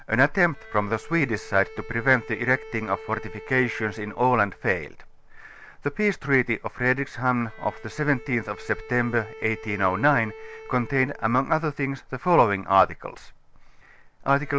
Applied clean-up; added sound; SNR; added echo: none; Bowed string instrument; 20 dB; none.